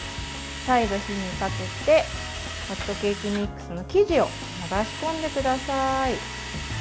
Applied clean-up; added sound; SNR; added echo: none; Drill; 10 dB; none.